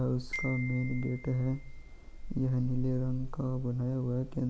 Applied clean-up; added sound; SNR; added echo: none; Glockenspiel; 15 dB; none.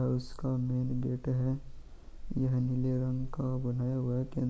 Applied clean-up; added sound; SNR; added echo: neural mask model Resemble Enhance denoiser.